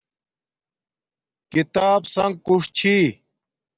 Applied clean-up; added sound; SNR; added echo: none; none; none; none.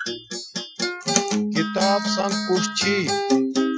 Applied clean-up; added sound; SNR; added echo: classical method Wiener filter.